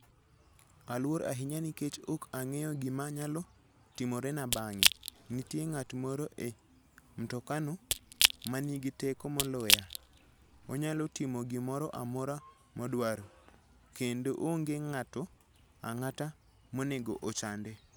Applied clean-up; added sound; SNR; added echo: none; Crack / Crushing; -4 dB; none.